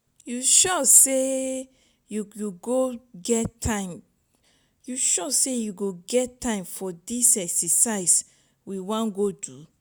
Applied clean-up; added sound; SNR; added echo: none; none; none; none.